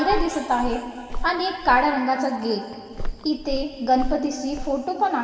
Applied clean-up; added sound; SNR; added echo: none; Walk, footsteps; 6 dB; reverberation time 2.3 s.